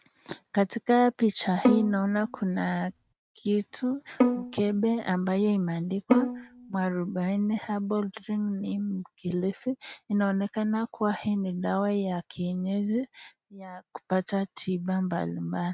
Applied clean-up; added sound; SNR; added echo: neural mask model RNNoise.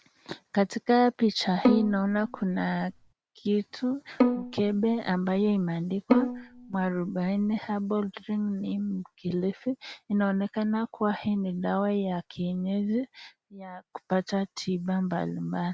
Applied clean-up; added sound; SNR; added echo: none; Bowed string instrument; 2 dB; none.